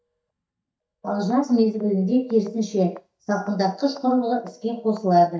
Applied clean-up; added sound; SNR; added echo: neural mask model DeepFilterNet 3.